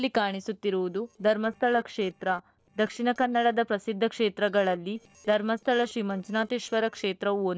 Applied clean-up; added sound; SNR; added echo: neural separator model SepFormer DNS4.